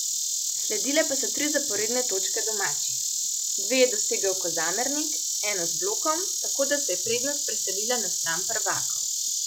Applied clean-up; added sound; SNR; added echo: none; Insect; -3 dB; none.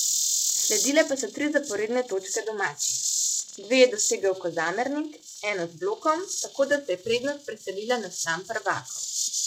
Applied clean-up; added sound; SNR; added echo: neural mask model RNNoise.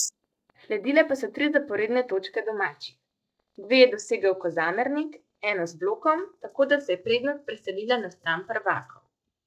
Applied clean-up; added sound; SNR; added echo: neural mask model DeepFilterNet 3.